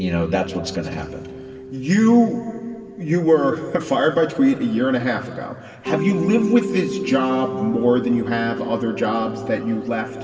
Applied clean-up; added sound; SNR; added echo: none; Mallet percussion; 10 dB; reverberation time 2.1 s.